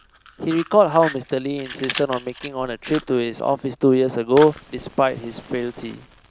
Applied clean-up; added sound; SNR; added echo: none; Fire; 16 dB; none.